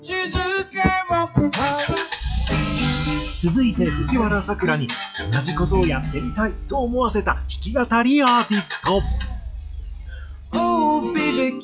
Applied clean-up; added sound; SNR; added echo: classical method log-MMSE.